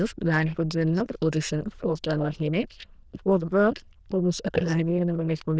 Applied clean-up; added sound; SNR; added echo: neural diffusion model UNIVERSE++.